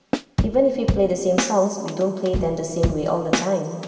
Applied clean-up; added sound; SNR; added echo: none; Drum / Drum kit; 4 dB; reverberation time 2.6 s.